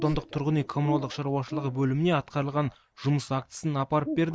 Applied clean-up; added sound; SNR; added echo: neural mask model DeepFilterNet 3.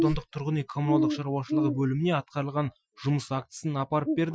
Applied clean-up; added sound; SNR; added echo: classical method Wiener filter.